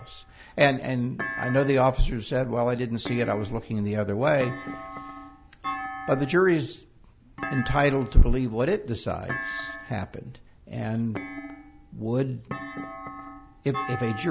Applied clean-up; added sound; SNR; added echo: none; Thump, thud; 12 dB; none.